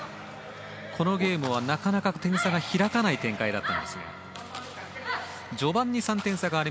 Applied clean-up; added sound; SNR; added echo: none; Guitar; 19 dB; none.